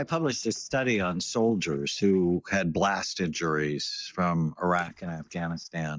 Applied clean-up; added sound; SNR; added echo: neural mask model DeepFilterNet 3.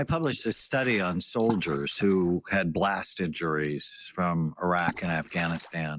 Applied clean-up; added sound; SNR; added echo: neural mask model Resemble Enhance denoiser.